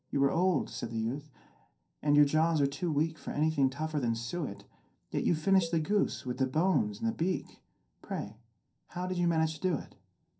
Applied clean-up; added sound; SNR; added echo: neural separator model SepFormer DNS4.